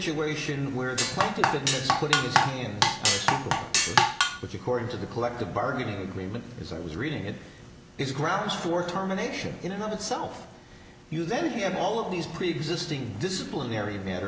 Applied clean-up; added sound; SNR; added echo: none; Drum kit; -5 dB; none.